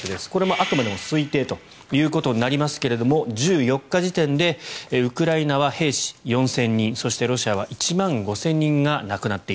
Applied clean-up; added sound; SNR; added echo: none; none; none; none.